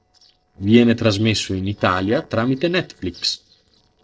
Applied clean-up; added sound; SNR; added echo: neural separator model SepFormer DNS4.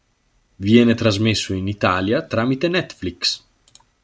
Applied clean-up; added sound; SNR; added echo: none; none; none; none.